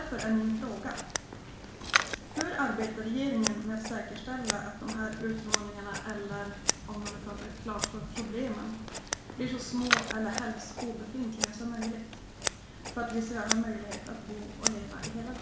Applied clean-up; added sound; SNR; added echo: none; Scissors; 1 dB; reverberation time 0.7 s.